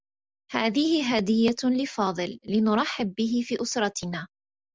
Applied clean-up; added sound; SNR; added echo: none; none; none; none.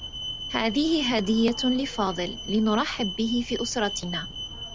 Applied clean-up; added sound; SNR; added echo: none; Alarm; 9 dB; none.